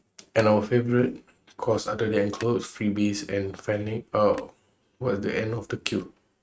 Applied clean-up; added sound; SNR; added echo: neural mask model RNNoise.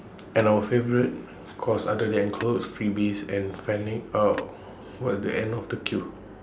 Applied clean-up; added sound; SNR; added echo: none; Telephone; 19 dB; none.